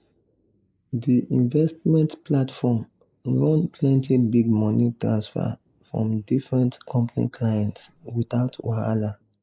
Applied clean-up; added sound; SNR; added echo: neural mask model Resemble Enhance denoiser.